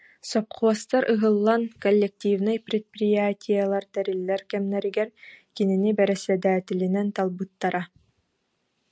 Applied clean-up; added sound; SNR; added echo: none; none; none; none.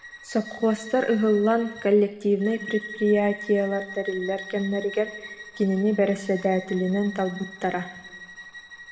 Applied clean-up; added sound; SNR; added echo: none; Bowed string instrument; 15 dB; reverberation time 1.3 s.